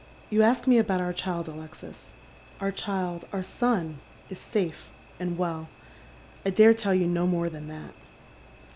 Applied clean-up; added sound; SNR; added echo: none; none; none; none.